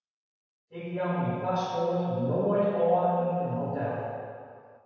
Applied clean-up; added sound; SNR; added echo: none; none; none; reverberation time 1.9 s.